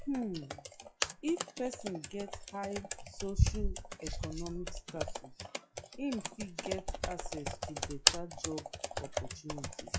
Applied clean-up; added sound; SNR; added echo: classical method WPE with log-MMSE.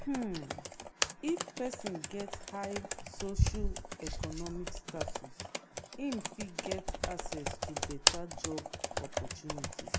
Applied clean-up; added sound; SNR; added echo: none; Computer keyboard; -5 dB; reverberation time 1.4 s.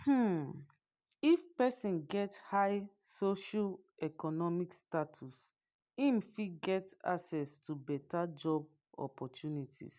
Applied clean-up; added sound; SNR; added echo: none; none; none; none.